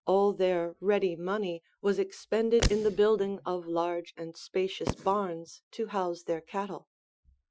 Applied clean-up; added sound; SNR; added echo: classical method Wiener filter.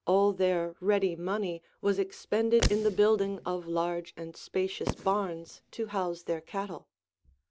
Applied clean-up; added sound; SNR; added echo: none; Fireworks; 9 dB; none.